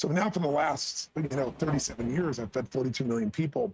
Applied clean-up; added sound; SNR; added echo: neural mask model RNNoise.